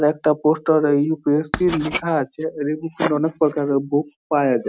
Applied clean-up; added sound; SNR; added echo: none; Writing; 10 dB; none.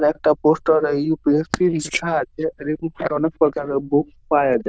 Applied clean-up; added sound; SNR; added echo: neural diffusion model UNIVERSE++.